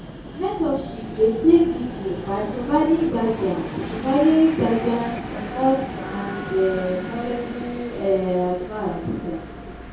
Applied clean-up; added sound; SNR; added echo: none; Train; 10 dB; reverberation time 0.6 s.